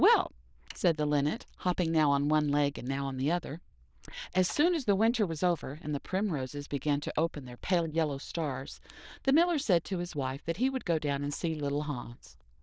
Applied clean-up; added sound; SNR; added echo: neural diffusion model UNIVERSE++.